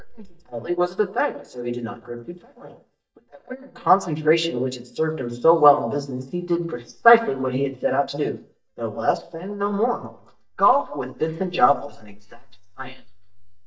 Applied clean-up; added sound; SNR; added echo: neural mask model DeepFilterNet 3.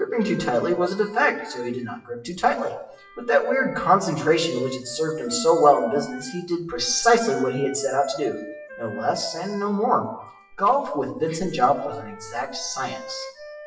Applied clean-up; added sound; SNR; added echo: classical method WPE with log-MMSE.